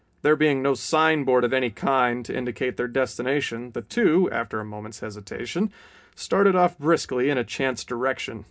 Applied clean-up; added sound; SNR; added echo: none; none; none; reverberation time 0.3 s.